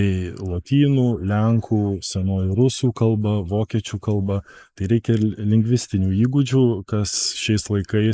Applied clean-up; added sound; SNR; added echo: neural mask model Resemble Enhance denoiser.